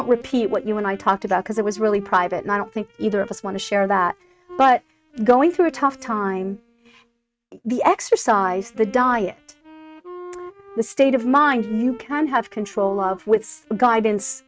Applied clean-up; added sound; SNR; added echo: neural mask model RNNoise.